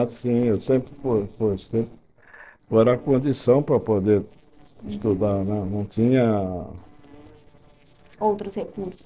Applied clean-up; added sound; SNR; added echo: neural separator model SepFormer DNS4.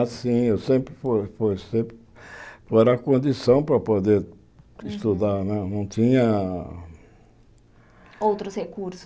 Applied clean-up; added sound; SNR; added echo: none; none; none; none.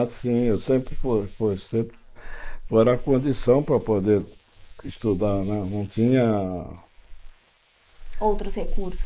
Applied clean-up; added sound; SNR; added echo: neural mask model Resemble Enhance denoiser.